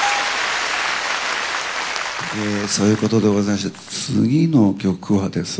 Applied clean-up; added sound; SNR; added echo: none; Bell; 13 dB; none.